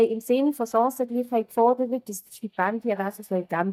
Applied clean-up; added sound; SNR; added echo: neural mask model DeepFilterNet 3.